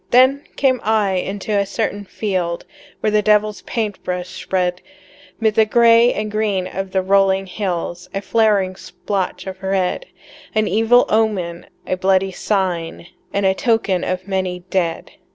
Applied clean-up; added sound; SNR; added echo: none; none; none; none.